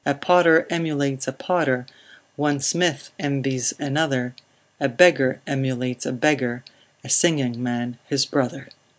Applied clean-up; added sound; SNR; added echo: none; none; none; none.